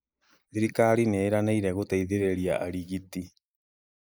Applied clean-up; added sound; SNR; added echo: neural mask model Resemble Enhance denoiser.